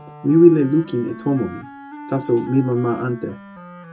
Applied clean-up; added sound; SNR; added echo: none; Wind instrument, woodwind instrument; 18 dB; reverberation time 0.2 s.